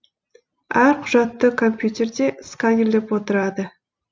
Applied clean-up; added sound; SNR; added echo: none; none; none; none.